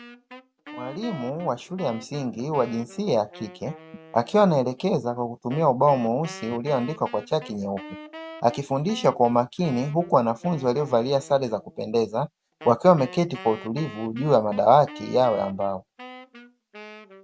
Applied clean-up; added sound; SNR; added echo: none; Wind instrument, woodwind instrument; 19 dB; none.